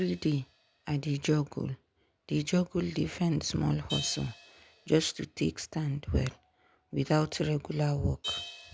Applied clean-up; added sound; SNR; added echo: none; Crash cymbal; 16 dB; none.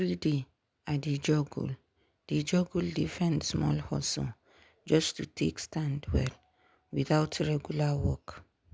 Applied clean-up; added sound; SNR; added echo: none; none; none; none.